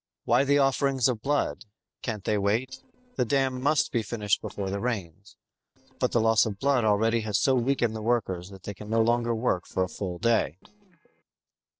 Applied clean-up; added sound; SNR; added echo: neural separator model SepFormer DNS4.